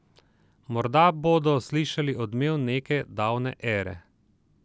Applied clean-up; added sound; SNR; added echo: none; none; none; none.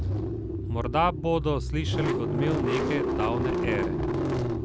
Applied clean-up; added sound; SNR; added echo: none; Engine starting / Car; -2 dB; none.